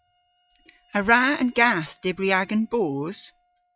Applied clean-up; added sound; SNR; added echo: classical method log-MMSE.